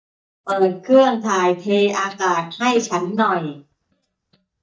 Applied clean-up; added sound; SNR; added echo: neural mask model DeepFilterNet 3.